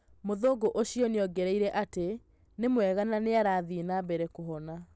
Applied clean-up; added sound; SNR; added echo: none; none; none; none.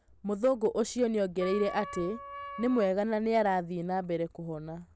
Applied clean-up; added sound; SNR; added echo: none; Wind instrument, woodwind instrument; 12 dB; none.